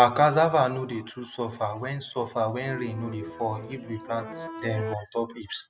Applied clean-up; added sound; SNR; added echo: none; Accordion; 11 dB; none.